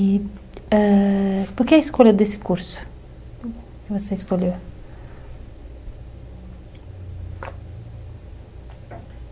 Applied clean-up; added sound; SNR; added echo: none; none; none; none.